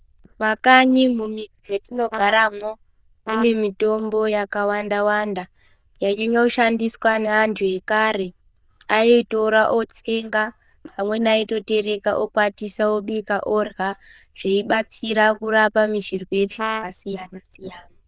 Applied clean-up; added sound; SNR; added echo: neural diffusion model UNIVERSE++.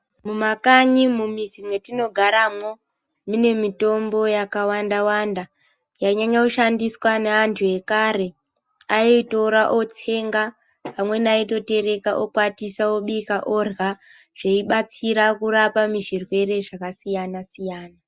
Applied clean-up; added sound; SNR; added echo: none; none; none; none.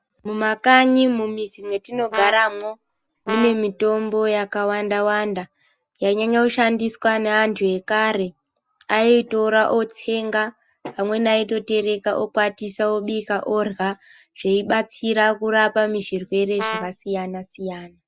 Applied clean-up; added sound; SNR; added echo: none; Brass instrument; 10 dB; none.